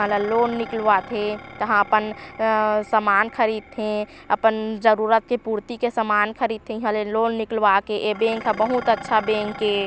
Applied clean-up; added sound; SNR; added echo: none; Dishes, pots, and pans; 18 dB; none.